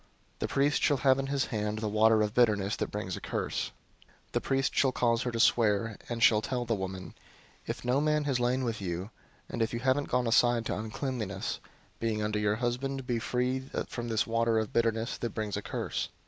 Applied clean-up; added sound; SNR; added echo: none; none; none; none.